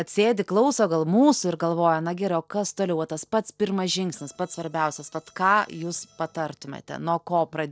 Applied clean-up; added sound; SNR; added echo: neural separator model SepFormer DNS4.